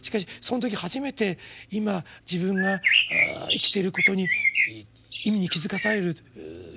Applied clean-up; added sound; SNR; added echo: none; Bird; -3 dB; none.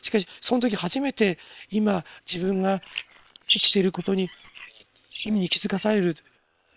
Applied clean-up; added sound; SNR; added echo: neural separator model SepFormer WHAM!.